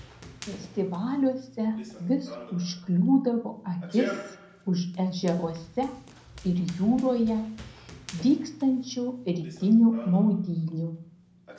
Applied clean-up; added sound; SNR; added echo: none; Run; 18 dB; reverberation time 0.5 s.